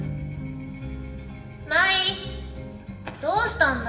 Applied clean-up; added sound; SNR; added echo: none; Bowed string instrument; 14 dB; reverberation time 1.1 s.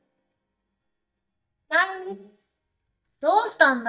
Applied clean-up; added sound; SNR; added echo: neural mask model DeepFilterNet 3.